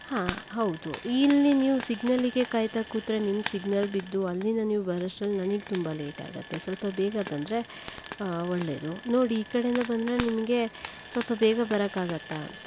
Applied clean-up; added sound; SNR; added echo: none; Frying (food); 10 dB; none.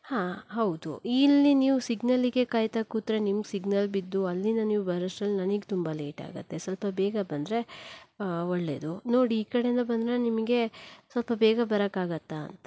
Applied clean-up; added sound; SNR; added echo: none; none; none; none.